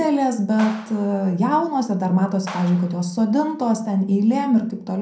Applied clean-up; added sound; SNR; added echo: none; Clapping; 19 dB; reverberation time 0.6 s.